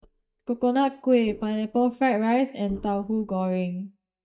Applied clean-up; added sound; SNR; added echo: neural mask model DeepFilterNet 3.